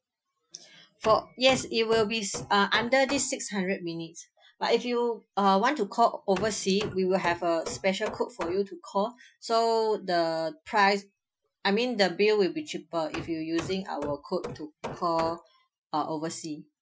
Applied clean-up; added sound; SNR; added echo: classical method Wiener filter.